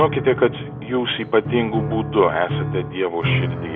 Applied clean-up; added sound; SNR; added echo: none; Piano; 5 dB; none.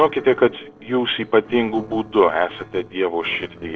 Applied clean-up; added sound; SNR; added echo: neural separator model SepFormer DNS4.